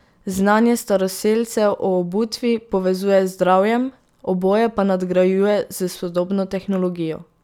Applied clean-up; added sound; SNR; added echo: none; none; none; none.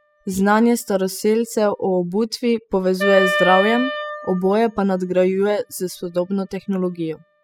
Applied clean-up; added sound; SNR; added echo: classical method spectral subtraction.